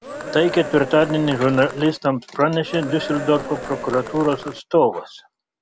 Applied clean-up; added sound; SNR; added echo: none; Cheering; 11 dB; none.